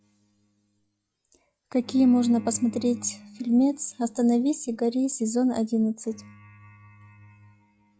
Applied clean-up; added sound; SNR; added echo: classical method log-MMSE.